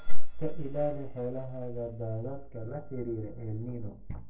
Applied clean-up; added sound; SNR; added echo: neural separator model SepFormer DNS4.